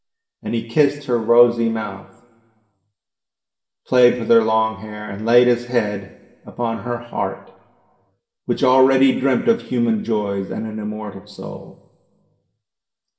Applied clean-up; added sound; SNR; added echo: none; none; none; reverberation time 1.8 s.